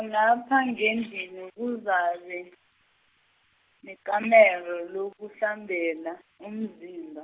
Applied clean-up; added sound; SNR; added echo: none; none; none; none.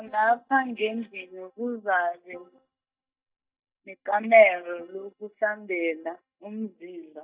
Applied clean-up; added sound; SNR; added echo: neural mask model DeepFilterNet 3.